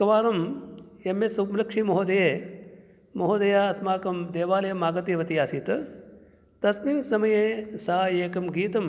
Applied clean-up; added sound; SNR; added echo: none; none; none; none.